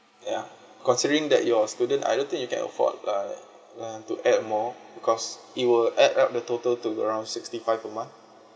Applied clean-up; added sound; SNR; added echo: none; none; none; none.